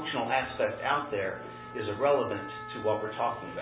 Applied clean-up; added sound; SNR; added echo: none; Trumpet; 13 dB; none.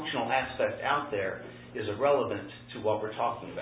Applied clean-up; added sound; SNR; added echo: none; none; none; none.